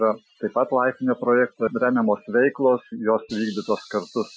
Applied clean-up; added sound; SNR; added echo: classical method Wiener filter.